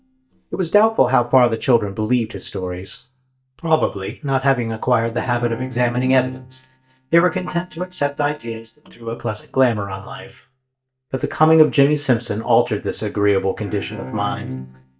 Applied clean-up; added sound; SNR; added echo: neural mask model DeepFilterNet 3.